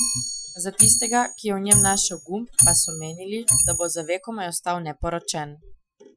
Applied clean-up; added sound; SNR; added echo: classical method Wiener filter.